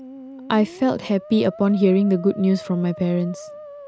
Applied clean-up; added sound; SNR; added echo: none; Musical instrument; 17 dB; none.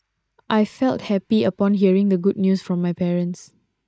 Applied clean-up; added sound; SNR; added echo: neural mask model Resemble Enhance denoiser.